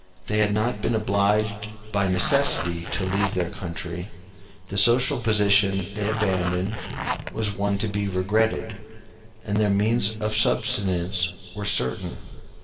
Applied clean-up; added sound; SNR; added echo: none; Zipper (clothing); 7 dB; reverberation time 2.8 s.